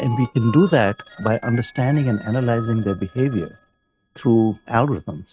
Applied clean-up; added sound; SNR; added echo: neural mask model RNNoise.